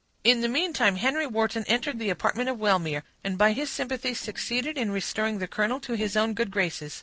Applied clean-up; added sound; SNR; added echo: neural separator model SepFormer DNS4.